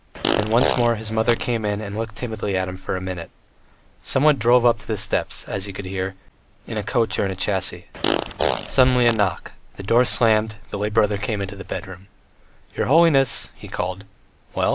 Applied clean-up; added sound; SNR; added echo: none; Fart; 2 dB; none.